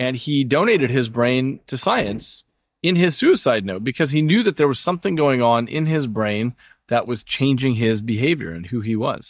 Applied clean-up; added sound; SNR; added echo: neural mask model DeepFilterNet 3.